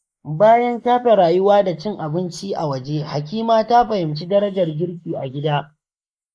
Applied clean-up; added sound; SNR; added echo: neural mask model Resemble Enhance denoiser.